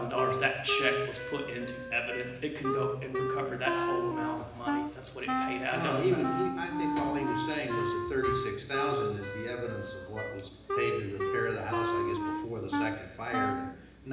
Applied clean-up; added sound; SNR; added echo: none; Wind instrument, woodwind instrument; 0 dB; reverberation time 1.0 s.